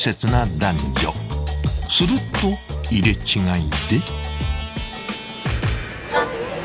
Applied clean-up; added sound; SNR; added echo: none; none; none; none.